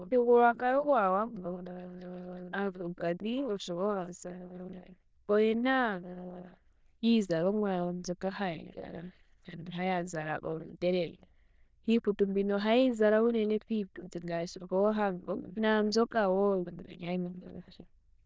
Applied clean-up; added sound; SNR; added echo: neural diffusion model UNIVERSE++.